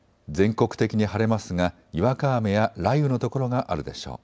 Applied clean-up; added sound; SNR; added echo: none; none; none; none.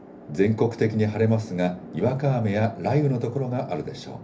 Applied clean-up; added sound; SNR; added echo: none; Chatter / Traffic noise, roadway noise / Train; 17 dB; reverberation time 0.3 s.